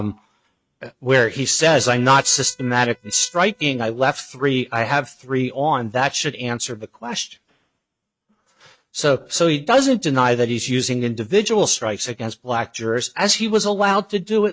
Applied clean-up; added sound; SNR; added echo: neural mask model RNNoise.